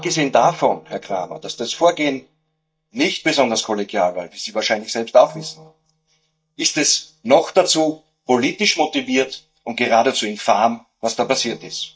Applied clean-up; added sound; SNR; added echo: neural mask model DeepFilterNet 3.